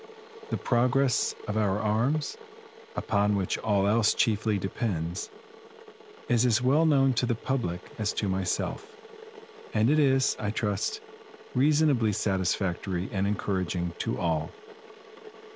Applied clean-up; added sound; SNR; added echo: none; Boiling / Water; 19 dB; none.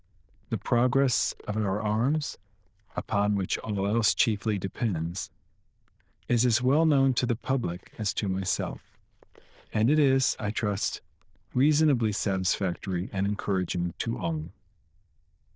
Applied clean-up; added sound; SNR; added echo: neural diffusion model UNIVERSE++.